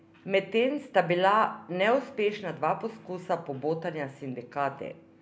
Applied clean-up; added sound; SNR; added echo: none; none; none; none.